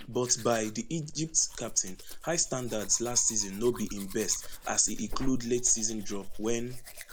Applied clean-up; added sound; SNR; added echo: none; Domestic sounds, home sounds; 7 dB; none.